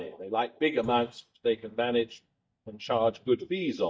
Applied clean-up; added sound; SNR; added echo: neural mask model DeepFilterNet 3.